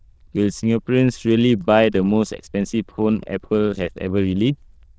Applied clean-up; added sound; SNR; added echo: neural diffusion model UNIVERSE++.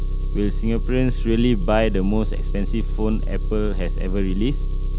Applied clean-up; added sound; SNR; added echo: none; Engine; -2 dB; none.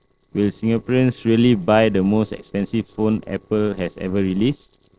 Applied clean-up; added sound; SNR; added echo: neural separator model SepFormer DNS4.